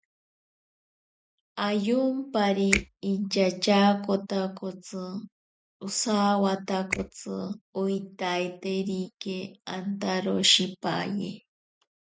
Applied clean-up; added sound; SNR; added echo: neural mask model RNNoise.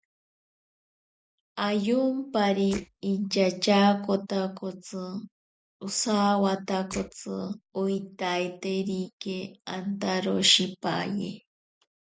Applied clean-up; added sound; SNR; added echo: neural separator model SepFormer DNS4.